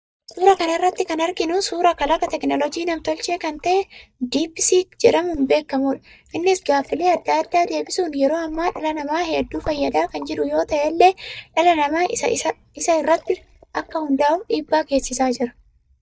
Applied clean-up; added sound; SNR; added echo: neural mask model DeepFilterNet 3.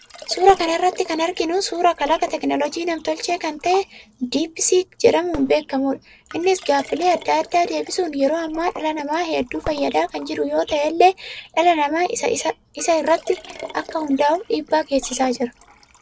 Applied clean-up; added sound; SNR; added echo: neural separator model SepFormer DNS4.